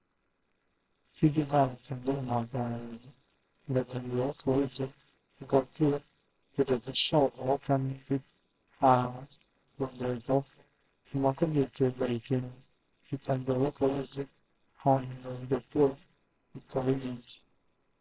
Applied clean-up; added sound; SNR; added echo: neural separator model SepFormer WHAMR!.